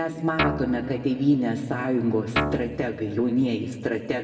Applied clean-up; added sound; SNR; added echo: none; Guitar; 4 dB; reverberation time 1.8 s.